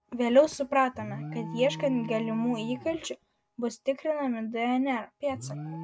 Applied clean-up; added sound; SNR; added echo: none; Alarm; 14 dB; none.